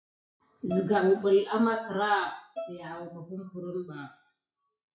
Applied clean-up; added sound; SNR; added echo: classical method WPE with log-MMSE.